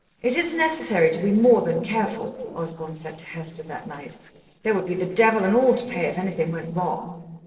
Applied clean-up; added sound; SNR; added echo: neural separator model SepFormer DNS4.